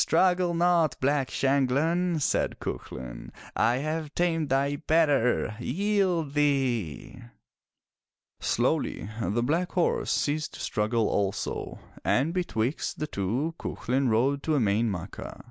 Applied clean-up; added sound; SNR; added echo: none; none; none; none.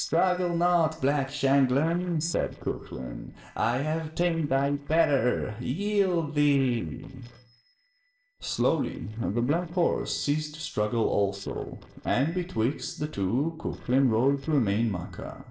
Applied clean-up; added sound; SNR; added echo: neural separator model SepFormer DNS4.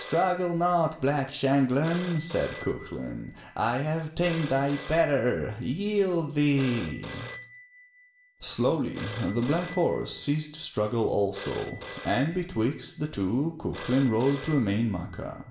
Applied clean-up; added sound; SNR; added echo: none; Telephone; 11 dB; reverberation time 0.5 s.